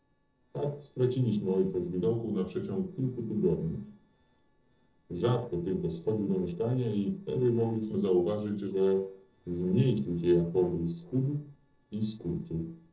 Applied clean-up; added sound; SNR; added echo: neural separator model SepFormer DNS4.